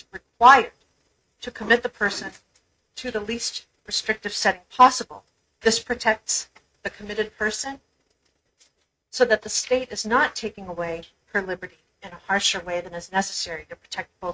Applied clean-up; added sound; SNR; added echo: neural mask model RNNoise.